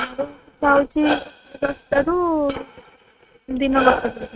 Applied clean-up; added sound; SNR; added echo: neural mask model RNNoise.